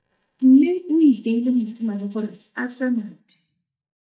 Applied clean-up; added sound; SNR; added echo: neural mask model DeepFilterNet 3.